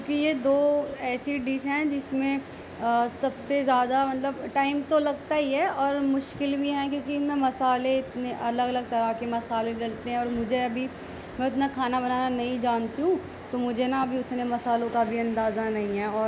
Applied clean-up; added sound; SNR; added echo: none; none; none; none.